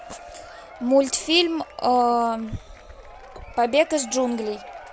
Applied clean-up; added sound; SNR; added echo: none; Applause / Crowd / Cheering; 19 dB; none.